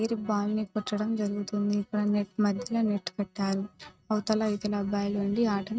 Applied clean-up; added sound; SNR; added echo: neural mask model RNNoise.